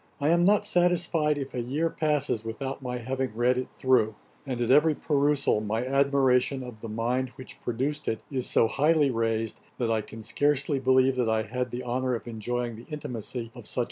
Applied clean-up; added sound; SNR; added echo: none; none; none; none.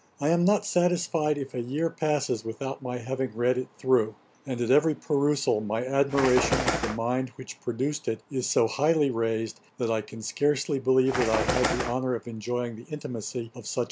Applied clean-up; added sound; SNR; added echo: none; Bird; 1 dB; none.